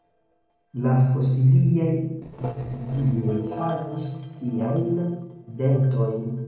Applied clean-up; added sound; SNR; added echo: neural separator model SepFormer DNS4.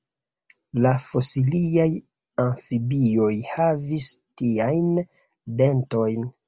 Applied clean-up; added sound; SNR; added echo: none; none; none; none.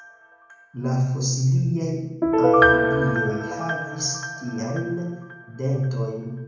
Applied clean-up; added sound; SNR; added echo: none; Piano; -1 dB; reverberation time 0.9 s.